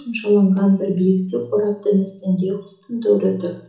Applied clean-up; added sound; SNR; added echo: none; none; none; reverberation time 0.8 s.